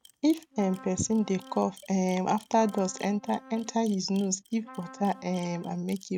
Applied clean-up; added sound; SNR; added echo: neural mask model RNNoise.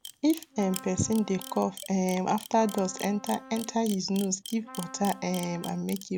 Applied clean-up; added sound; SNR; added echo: none; Trumpet + Camera; 16 dB; none.